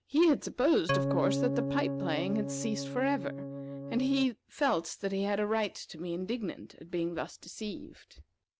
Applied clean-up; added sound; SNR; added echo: none; Organ; 1 dB; none.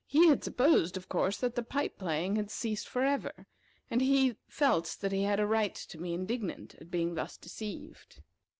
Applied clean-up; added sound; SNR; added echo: none; none; none; none.